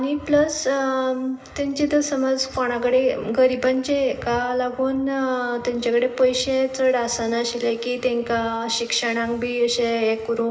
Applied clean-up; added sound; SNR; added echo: none; none; none; reverberation time 2.2 s.